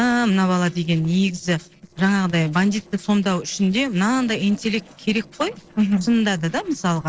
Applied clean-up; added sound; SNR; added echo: neural separator model SepFormer DNS4.